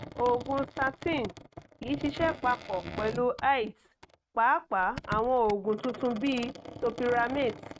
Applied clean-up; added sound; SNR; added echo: neural mask model RNNoise.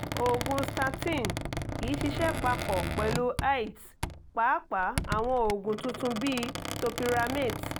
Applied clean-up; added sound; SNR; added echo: none; Squeak; 4 dB; none.